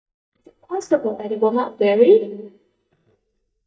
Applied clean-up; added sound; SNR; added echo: neural mask model DeepFilterNet 3.